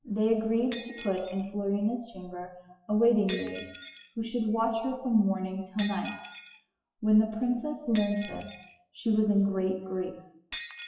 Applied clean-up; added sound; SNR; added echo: classical method WPE with log-MMSE.